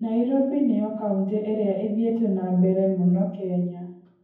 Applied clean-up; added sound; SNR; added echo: none; none; none; reverberation time 0.9 s.